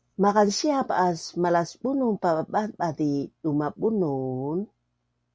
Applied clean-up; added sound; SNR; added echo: none; none; none; none.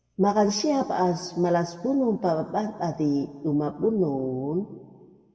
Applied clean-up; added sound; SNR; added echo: none; none; none; reverberation time 1.3 s.